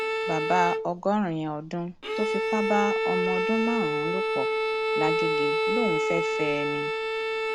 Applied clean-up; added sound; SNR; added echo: none; Bowed string instrument; -3 dB; none.